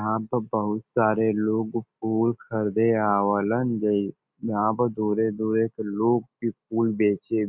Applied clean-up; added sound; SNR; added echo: none; none; none; none.